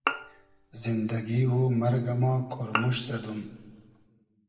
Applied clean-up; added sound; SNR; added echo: none; Bowed string instrument; 8 dB; reverberation time 1.3 s.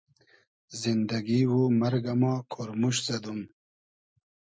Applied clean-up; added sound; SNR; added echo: none; none; none; none.